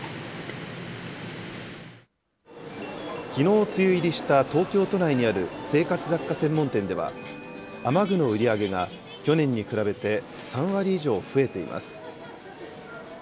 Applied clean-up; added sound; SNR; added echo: none; none; none; none.